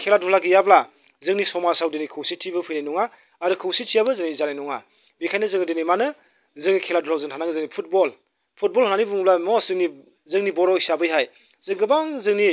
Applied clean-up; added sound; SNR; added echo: none; none; none; none.